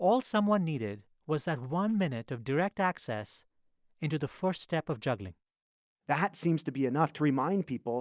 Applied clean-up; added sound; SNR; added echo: none; none; none; none.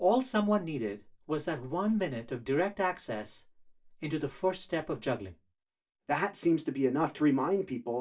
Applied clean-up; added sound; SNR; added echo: none; none; none; reverberation time 0.2 s.